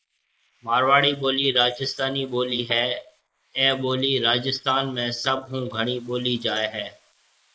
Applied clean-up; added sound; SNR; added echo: neural mask model Resemble Enhance denoiser.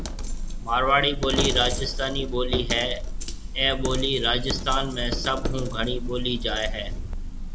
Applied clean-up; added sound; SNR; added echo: none; Coin (dropping); 2 dB; none.